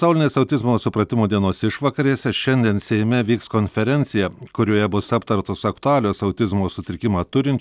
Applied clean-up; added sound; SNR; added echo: none; none; none; none.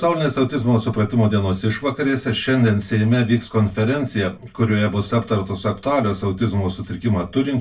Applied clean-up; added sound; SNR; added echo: none; none; none; reverberation time 0.2 s.